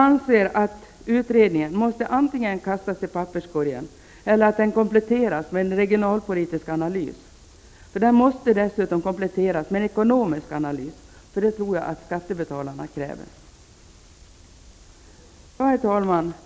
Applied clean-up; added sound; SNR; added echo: none; none; none; none.